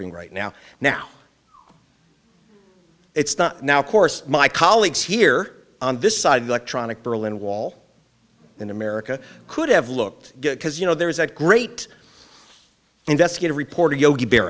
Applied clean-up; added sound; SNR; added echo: none; none; none; none.